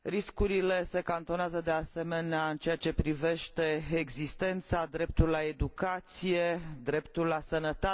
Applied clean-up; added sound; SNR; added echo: none; none; none; none.